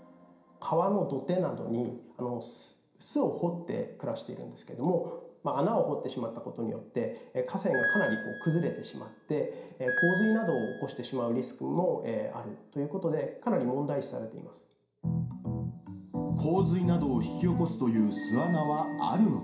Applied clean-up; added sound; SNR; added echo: none; Piano; 5 dB; reverberation time 0.5 s.